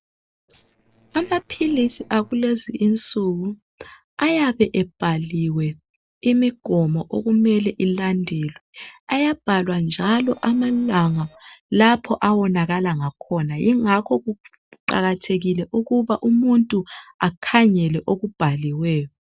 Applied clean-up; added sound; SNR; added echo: neural separator model SepFormer DNS4.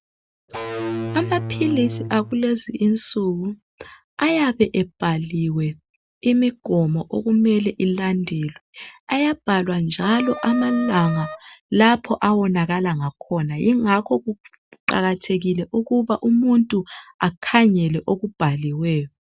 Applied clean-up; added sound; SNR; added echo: none; Wind instrument, woodwind instrument + Electric guitar / Bass guitar; 9 dB; none.